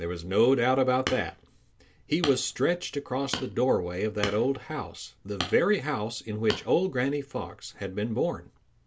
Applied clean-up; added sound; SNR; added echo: none; Hammer; 12 dB; none.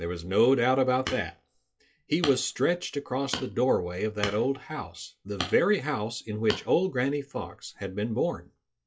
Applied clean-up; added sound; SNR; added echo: classical method log-MMSE.